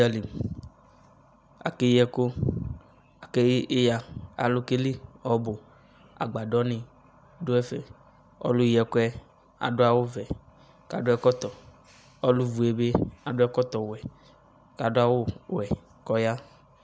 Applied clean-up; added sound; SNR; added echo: none; none; none; none.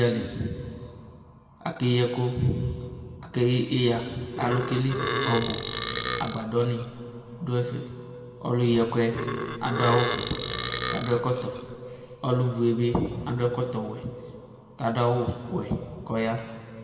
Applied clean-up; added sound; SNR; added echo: none; Burping, eructation; 4 dB; reverberation time 2.1 s.